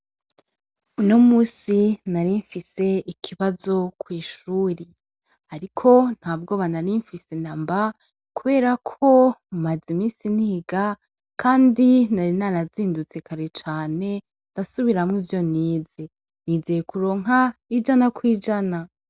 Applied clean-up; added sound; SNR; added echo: none; none; none; none.